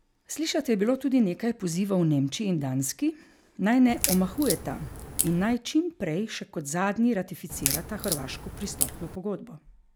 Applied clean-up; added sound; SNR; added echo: none; Crack; 5 dB; none.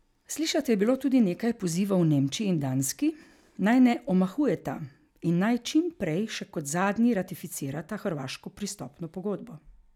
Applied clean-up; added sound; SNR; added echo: none; none; none; none.